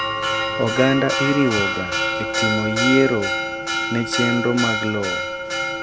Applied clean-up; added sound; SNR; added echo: none; Church bell; 1 dB; none.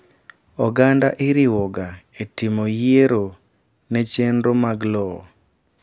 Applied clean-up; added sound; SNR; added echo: none; none; none; none.